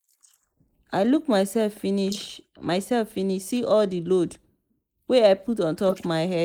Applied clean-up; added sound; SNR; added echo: neural mask model Resemble Enhance denoiser.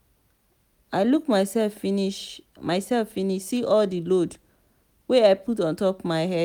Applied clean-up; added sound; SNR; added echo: none; none; none; none.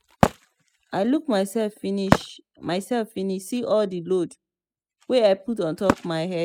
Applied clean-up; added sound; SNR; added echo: classical method spectral subtraction.